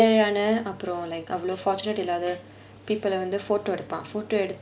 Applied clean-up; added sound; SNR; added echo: none; Tambourine; 15 dB; none.